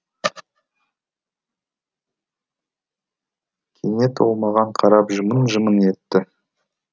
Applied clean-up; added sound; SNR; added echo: none; none; none; none.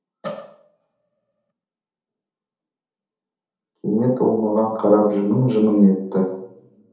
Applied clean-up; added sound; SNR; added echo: none; none; none; reverberation time 0.8 s.